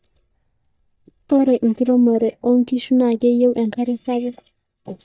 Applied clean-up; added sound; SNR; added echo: neural mask model DeepFilterNet 3.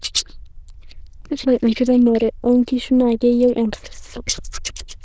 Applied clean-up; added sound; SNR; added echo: neural diffusion model UNIVERSE++.